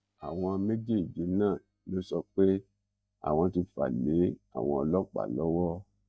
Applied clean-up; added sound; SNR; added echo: neural mask model DeepFilterNet 3.